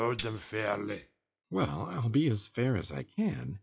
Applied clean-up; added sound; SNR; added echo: classical method log-MMSE.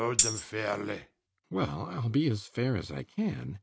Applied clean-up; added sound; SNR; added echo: none; Tambourine; 0 dB; none.